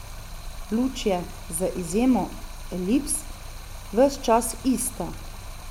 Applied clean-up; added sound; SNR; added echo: none; Motor vehicle (road) / Engine + Stream; 10 dB; none.